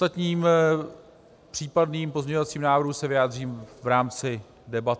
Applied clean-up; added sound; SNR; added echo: none; none; none; none.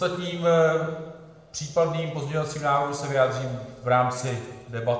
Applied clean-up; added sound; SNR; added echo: none; none; none; reverberation time 1.1 s.